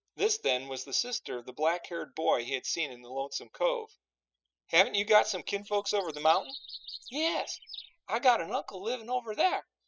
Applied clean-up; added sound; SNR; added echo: classical method spectral subtraction.